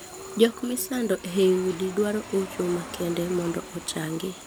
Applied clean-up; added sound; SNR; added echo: none; Aircraft; 16 dB; none.